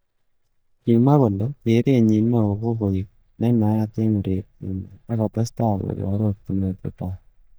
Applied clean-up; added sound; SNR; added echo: neural mask model DeepFilterNet 3.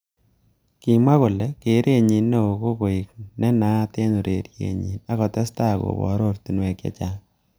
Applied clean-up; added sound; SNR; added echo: none; none; none; none.